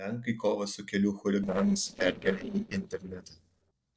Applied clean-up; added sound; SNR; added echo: neural separator model SepFormer DNS4.